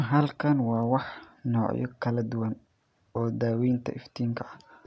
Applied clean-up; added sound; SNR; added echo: none; none; none; none.